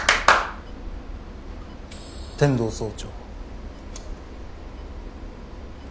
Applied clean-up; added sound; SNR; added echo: none; none; none; none.